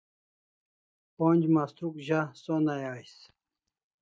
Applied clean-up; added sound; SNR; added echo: neural mask model DeepFilterNet 3.